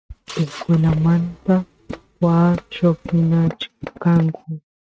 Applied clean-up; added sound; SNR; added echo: neural mask model RNNoise.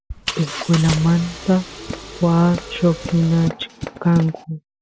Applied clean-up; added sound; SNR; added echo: none; Tools + Engine; 11 dB; none.